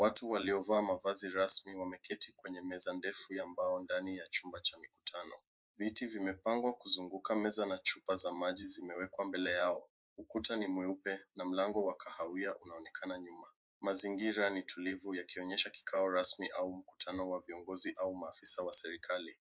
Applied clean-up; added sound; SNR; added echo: neural mask model Resemble Enhance denoiser.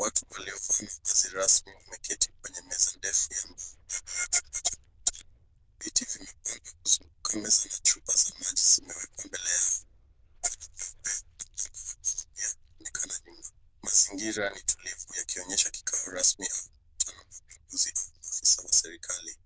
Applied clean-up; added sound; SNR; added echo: neural diffusion model UNIVERSE++.